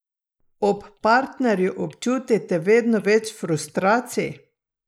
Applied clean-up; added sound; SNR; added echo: neural mask model Resemble Enhance denoiser.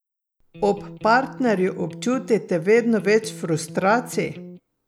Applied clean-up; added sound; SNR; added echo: none; Electric guitar; 16 dB; none.